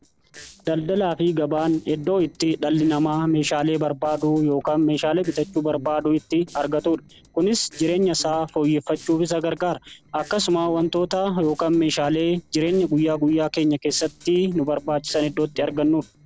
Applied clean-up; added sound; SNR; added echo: neural separator model SepFormer DNS4.